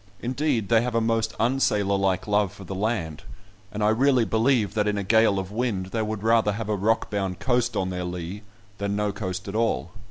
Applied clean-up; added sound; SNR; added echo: none; none; none; none.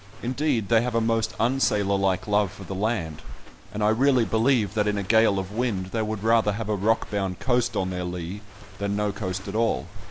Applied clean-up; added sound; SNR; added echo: none; Walk, footsteps; 19 dB; none.